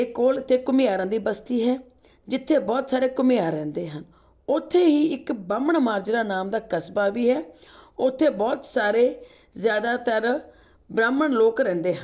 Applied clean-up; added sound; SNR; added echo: none; none; none; none.